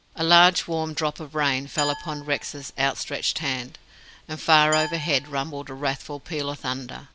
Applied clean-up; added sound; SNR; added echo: none; Glass; 12 dB; none.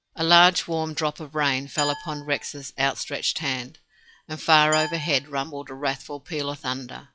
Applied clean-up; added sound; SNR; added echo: classical method log-MMSE.